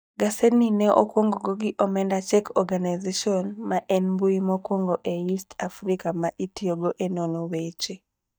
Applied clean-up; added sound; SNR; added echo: neural mask model DeepFilterNet 3.